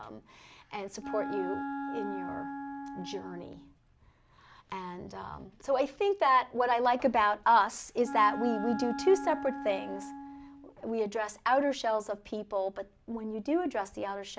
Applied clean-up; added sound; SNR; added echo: none; Wind instrument, woodwind instrument; 8 dB; none.